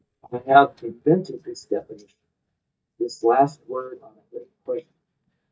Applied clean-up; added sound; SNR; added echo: neural mask model DeepFilterNet 3.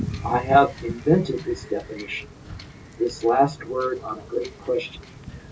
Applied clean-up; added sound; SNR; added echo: none; Wind / Ocean / Boat, Water vehicle; 12 dB; reverberation time 0.2 s.